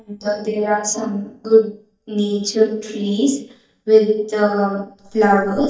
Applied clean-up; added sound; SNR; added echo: neural mask model DeepFilterNet 3.